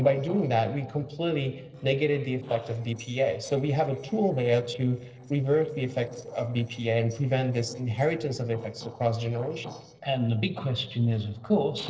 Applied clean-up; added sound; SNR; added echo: neural separator model SepFormer DNS4.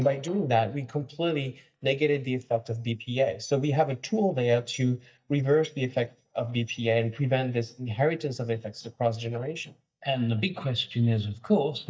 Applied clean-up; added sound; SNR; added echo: neural mask model DeepFilterNet 3.